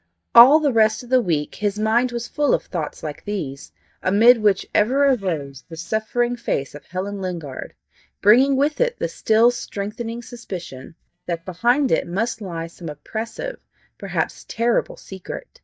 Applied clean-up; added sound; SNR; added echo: neural mask model DeepFilterNet 3.